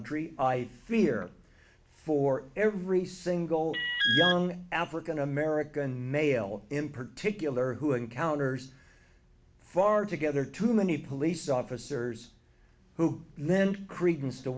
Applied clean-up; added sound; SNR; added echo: none; Alarm; -1 dB; none.